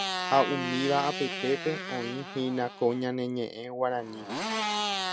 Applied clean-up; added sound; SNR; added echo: none; Motorcycle; 4 dB; none.